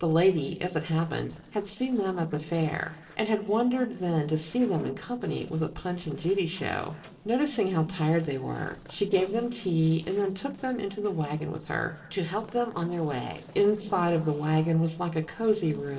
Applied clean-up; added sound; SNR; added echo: neural separator model SepFormer DNS4.